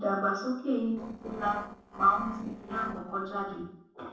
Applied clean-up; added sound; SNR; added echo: neural separator model SepFormer DNS4.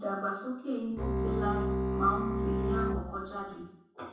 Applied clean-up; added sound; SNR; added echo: none; Bowed string instrument; -3 dB; reverberation time 0.7 s.